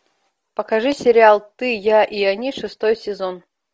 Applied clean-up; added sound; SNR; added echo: none; none; none; none.